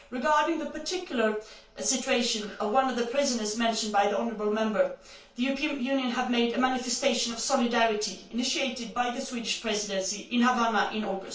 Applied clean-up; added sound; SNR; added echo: none; none; none; reverberation time 0.3 s.